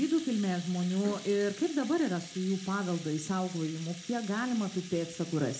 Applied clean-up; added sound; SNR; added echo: none; Rattle (instrument); 16 dB; reverberation time 0.3 s.